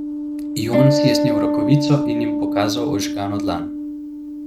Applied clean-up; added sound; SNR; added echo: neural mask model RNNoise.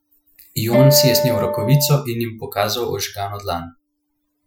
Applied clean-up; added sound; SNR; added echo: classical method Wiener filter.